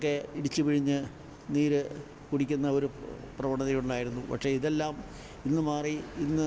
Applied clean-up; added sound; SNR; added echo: none; none; none; none.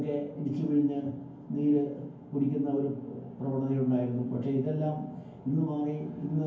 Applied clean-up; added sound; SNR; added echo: none; none; none; reverberation time 0.9 s.